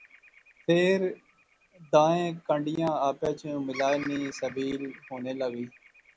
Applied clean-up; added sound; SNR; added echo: none; Bird vocalization, bird call, bird song; 19 dB; none.